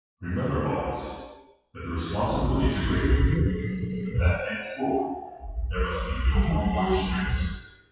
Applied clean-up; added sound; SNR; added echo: classical method WPE with log-MMSE.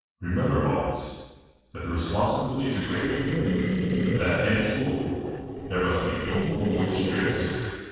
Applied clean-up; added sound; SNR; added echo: neural separator model SepFormer DNS4.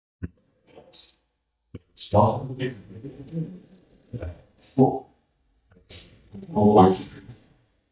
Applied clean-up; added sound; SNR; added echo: neural mask model DeepFilterNet 3.